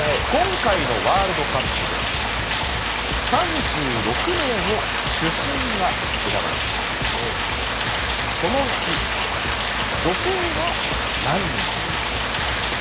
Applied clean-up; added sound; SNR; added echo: none; Rain; -3 dB; none.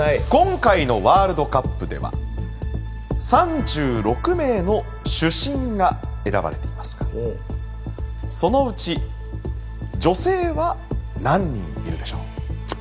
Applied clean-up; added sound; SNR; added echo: none; none; none; none.